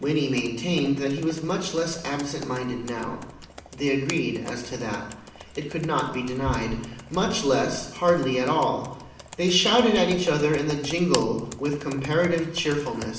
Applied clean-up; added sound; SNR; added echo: none; Computer keyboard; 16 dB; reverberation time 0.9 s.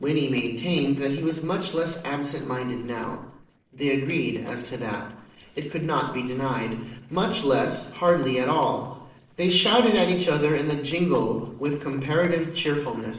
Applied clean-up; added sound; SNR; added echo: neural separator model SepFormer DNS4.